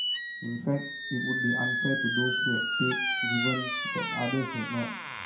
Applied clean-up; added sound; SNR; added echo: none; Squeak; -4 dB; reverberation time 0.5 s.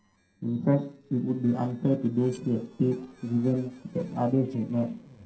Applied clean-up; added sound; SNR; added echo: neural separator model SepFormer DNS4.